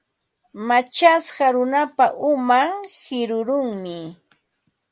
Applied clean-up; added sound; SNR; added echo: none; none; none; none.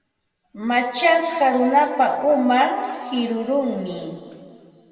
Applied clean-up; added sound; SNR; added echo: none; none; none; reverberation time 2.1 s.